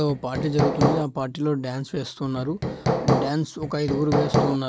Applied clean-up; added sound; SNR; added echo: none; Hammer; -1 dB; none.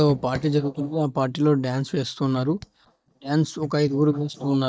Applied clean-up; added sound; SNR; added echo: neural mask model DeepFilterNet 3.